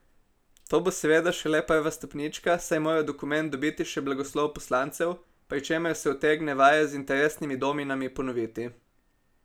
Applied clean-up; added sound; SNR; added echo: none; none; none; none.